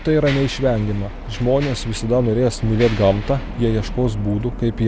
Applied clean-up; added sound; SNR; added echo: none; Mechanisms; 17 dB; none.